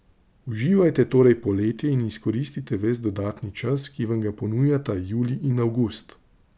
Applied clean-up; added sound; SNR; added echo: none; none; none; none.